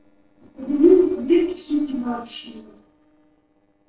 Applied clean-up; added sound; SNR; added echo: neural separator model SepFormer DNS4.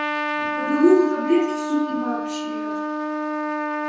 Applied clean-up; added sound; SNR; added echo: none; Trumpet; 2 dB; reverberation time 0.6 s.